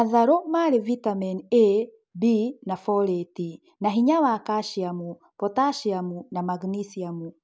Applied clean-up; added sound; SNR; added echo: none; none; none; none.